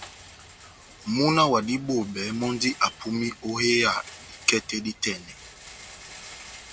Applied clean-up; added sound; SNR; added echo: none; Rattle; 19 dB; none.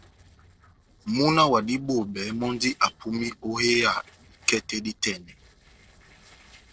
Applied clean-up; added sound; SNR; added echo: neural separator model SepFormer DNS4.